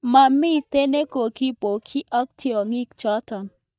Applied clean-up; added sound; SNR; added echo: neural mask model DeepFilterNet 3.